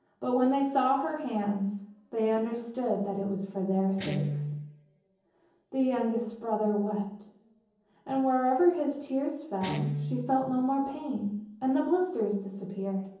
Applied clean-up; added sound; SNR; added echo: none; Guitar; 12 dB; reverberation time 0.7 s.